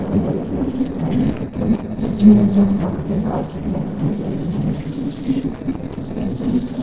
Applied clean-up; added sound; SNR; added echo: neural separator model SepFormer DNS4.